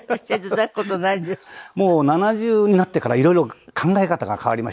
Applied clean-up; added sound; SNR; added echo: neural mask model Resemble Enhance denoiser.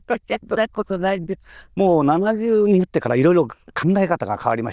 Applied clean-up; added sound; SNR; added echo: neural diffusion model UNIVERSE++.